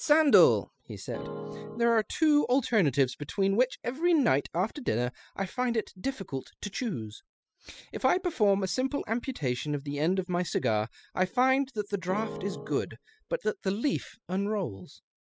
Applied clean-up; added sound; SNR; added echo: classical method spectral subtraction.